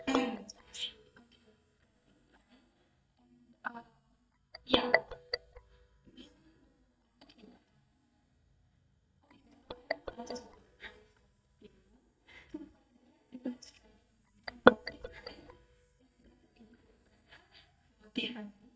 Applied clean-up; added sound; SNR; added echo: neural mask model DeepFilterNet 3.